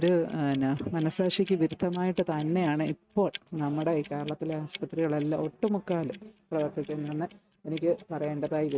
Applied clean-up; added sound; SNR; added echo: neural mask model RNNoise.